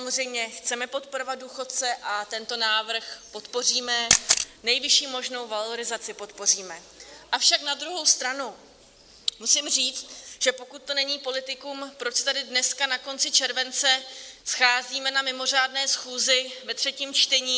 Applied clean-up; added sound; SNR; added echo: none; Camera; -1 dB; none.